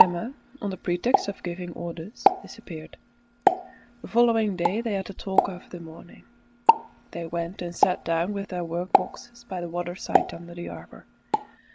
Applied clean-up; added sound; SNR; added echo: none; Explosion; -2 dB; none.